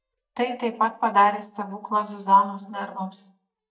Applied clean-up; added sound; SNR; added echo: neural mask model DeepFilterNet 3.